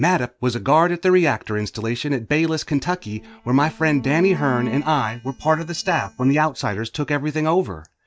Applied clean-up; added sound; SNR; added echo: neural mask model DeepFilterNet 3.